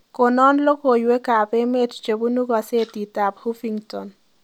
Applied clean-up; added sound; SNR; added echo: none; none; none; none.